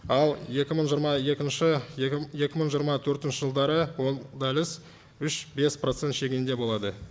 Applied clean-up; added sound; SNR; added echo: none; none; none; none.